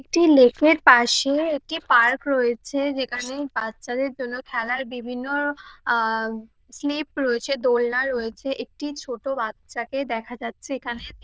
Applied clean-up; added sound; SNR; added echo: neural diffusion model UNIVERSE++.